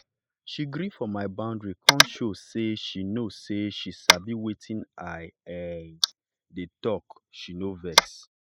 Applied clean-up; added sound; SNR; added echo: neural mask model Resemble Enhance denoiser.